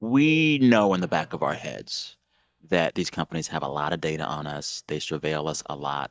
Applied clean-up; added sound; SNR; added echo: neural mask model DeepFilterNet 3.